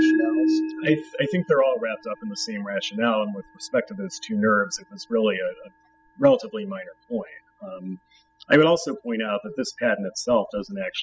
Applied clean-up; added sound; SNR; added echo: classical method spectral subtraction.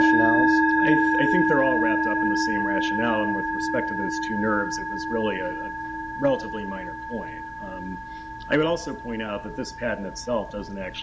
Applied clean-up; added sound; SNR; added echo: none; Musical instrument; -3 dB; none.